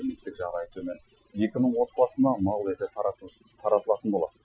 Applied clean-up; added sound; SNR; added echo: classical method Wiener filter.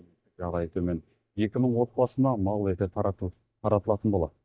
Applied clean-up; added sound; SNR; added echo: neural mask model DeepFilterNet 3.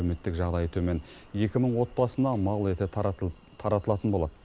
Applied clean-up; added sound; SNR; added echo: none; none; none; none.